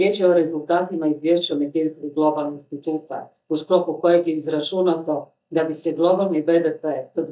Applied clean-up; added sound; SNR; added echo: neural mask model DeepFilterNet 3.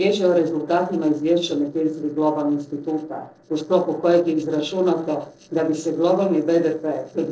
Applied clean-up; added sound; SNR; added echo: neural separator model SepFormer DNS4.